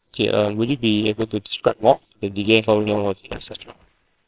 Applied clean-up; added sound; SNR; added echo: neural separator model SepFormer WHAMR!.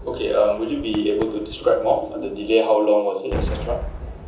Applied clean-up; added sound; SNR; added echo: none; Cheering / Fireworks; 11 dB; reverberation time 0.6 s.